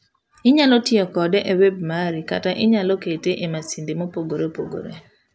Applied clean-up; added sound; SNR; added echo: none; none; none; none.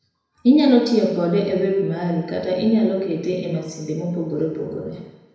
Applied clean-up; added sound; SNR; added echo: none; none; none; reverberation time 1.0 s.